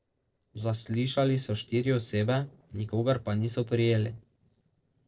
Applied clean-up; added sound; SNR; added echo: neural separator model SepFormer DNS4.